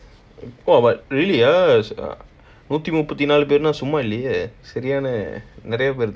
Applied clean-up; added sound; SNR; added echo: none; none; none; none.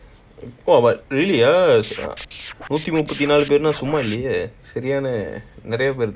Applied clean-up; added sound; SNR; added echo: none; Scratching (performance technique); 15 dB; none.